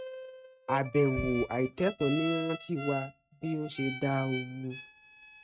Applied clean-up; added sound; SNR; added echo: neural mask model RNNoise.